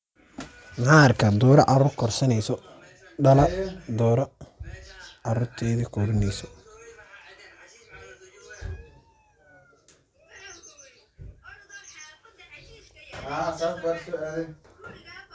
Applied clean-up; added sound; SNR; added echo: none; none; none; none.